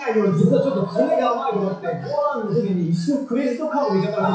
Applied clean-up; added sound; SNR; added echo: classical method WPE with log-MMSE.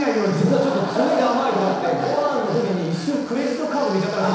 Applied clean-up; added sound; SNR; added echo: none; Tools; 19 dB; reverberation time 1.0 s.